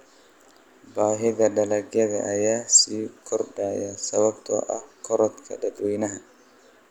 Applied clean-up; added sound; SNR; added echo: none; none; none; none.